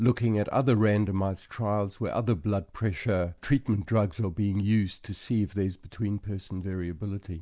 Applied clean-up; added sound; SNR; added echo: none; none; none; none.